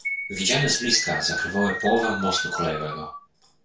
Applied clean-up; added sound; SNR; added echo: none; Keyboard (musical); 5 dB; reverberation time 0.3 s.